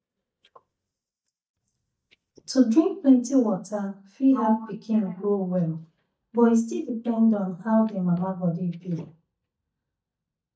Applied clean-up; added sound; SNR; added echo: neural mask model DeepFilterNet 3.